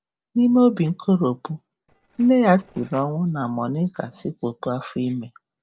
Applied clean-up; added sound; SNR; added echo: neural separator model SepFormer DNS4.